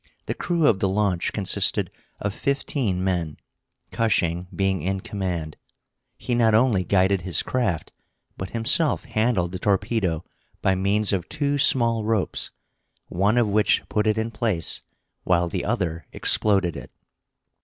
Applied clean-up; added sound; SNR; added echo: none; none; none; none.